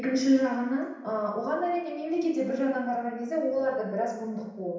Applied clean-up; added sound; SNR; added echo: none; none; none; reverberation time 0.9 s.